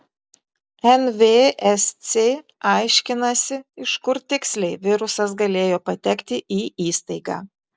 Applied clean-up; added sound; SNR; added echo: none; none; none; none.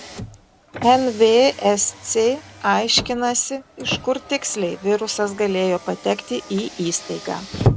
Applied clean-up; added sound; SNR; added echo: none; Car; 10 dB; none.